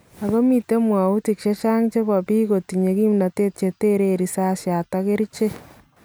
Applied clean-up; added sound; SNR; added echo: none; none; none; none.